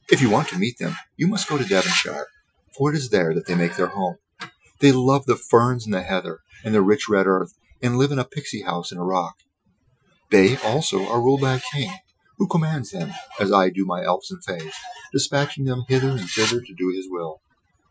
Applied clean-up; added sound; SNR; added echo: classical method Wiener filter.